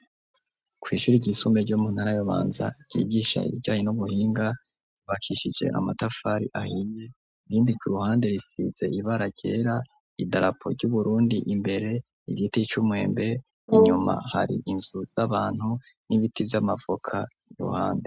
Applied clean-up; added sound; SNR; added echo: neural mask model RNNoise.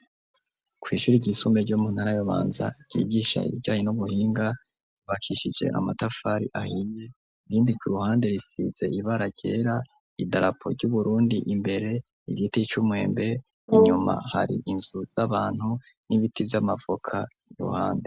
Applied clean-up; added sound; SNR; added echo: none; Brass instrument; 0 dB; none.